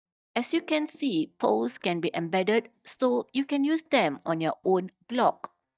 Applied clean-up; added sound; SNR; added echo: neural mask model DeepFilterNet 3.